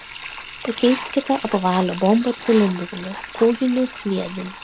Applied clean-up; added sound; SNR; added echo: none; Sink (filling or washing) + Writing; 12 dB; none.